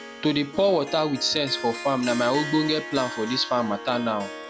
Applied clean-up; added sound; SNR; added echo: none; Harp; 11 dB; none.